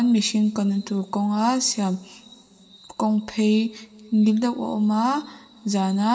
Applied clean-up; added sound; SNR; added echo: none; none; none; reverberation time 2.0 s.